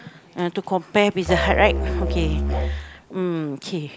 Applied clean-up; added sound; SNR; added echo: none; Musical instrument; 0 dB; none.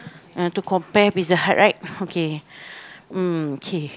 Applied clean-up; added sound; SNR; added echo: none; none; none; none.